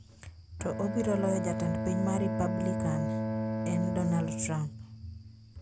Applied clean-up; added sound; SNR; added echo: none; Bowed string instrument; 1 dB; none.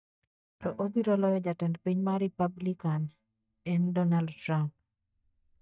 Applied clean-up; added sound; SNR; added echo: neural mask model DeepFilterNet 3.